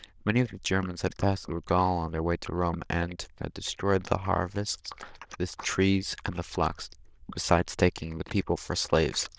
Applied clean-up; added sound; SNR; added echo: neural diffusion model UNIVERSE++.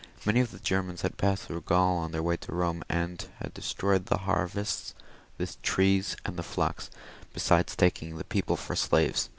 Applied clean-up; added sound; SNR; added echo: none; none; none; none.